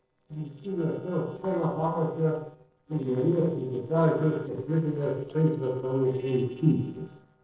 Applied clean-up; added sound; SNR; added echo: neural separator model SepFormer DNS4.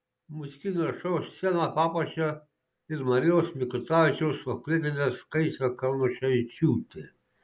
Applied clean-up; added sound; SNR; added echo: none; none; none; none.